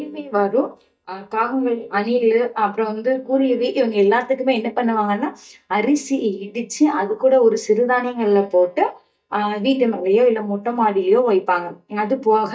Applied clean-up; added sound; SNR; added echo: neural mask model DeepFilterNet 3.